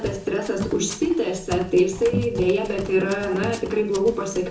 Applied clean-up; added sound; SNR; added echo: none; Run; 10 dB; reverberation time 0.6 s.